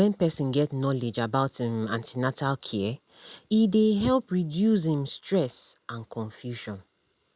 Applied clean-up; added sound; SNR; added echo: none; none; none; none.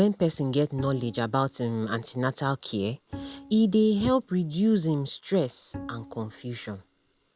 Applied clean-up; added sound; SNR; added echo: none; Bowed string instrument; 18 dB; none.